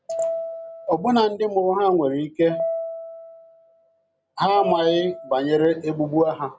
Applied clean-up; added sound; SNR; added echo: none; Piano; 9 dB; none.